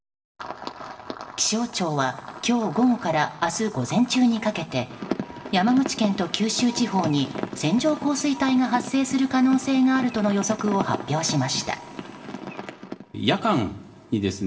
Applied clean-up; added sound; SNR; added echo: none; none; none; reverberation time 1.7 s.